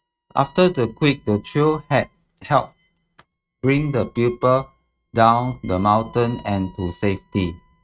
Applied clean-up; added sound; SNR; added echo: neural mask model RNNoise.